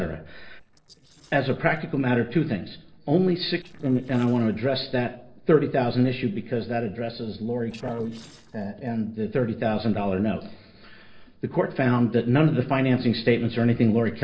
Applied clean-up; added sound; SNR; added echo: neural separator model SepFormer DNS4.